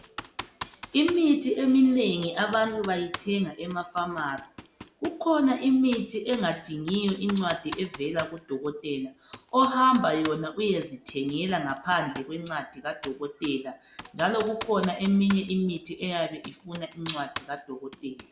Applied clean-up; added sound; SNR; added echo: none; Computer keyboard; 17 dB; none.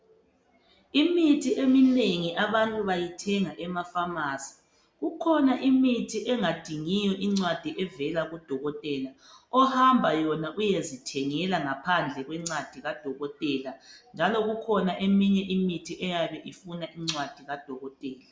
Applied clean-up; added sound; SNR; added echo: none; none; none; none.